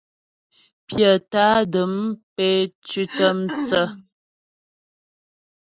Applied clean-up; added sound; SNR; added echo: neural mask model Resemble Enhance denoiser.